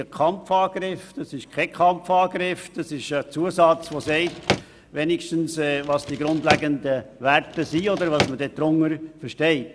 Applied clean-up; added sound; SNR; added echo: none; Drawer open or close; 7 dB; none.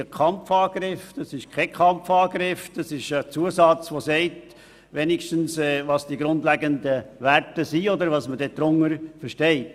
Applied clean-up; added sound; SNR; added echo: none; none; none; none.